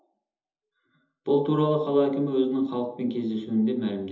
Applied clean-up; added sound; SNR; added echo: none; none; none; reverberation time 1.2 s.